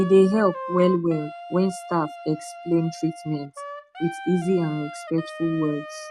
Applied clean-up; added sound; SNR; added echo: none; Wind instrument, woodwind instrument; 13 dB; none.